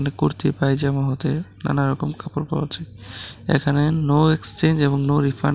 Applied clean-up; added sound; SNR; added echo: none; none; none; none.